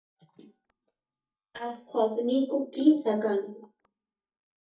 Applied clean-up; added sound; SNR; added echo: neural mask model DeepFilterNet 3.